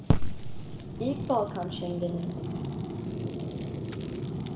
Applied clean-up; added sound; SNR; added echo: none; Fire; 5 dB; reverberation time 0.8 s.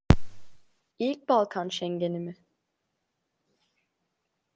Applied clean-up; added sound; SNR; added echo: none; none; none; none.